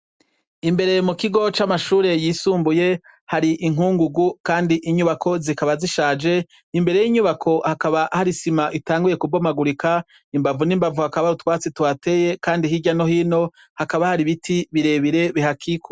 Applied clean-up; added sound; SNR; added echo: none; none; none; none.